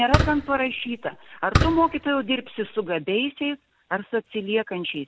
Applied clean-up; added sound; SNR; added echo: none; Fireworks; 1 dB; none.